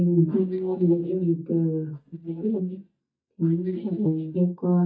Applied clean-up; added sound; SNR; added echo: neural mask model DeepFilterNet 3.